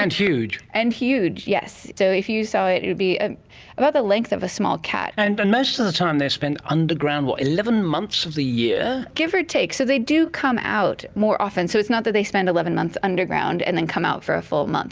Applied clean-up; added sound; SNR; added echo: none; none; none; none.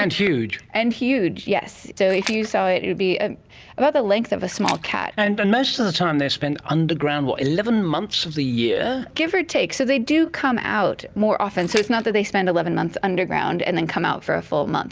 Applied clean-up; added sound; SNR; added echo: none; Splash, splatter; 12 dB; none.